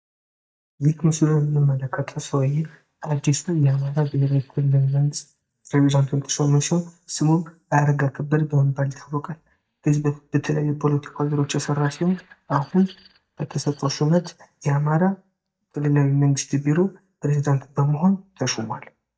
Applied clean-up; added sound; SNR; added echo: neural mask model DeepFilterNet 3.